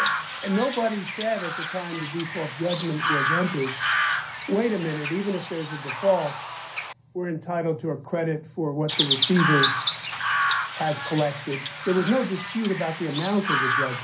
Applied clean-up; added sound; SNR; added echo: none; Chirp, tweet; -3 dB; reverberation time 0.3 s.